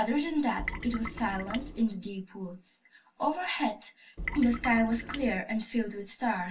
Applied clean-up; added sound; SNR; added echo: none; Trickle, dribble / Water tap, faucet; 7 dB; reverberation time 0.1 s.